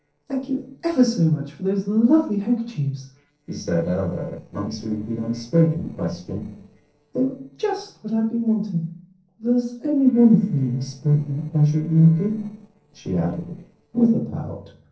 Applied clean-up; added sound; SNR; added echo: neural separator model SepFormer DNS4.